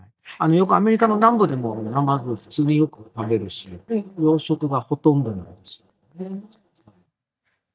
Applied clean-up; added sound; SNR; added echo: neural mask model DeepFilterNet 3.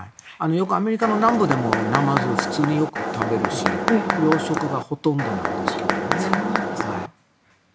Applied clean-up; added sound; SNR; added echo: none; Mechanisms; 0 dB; none.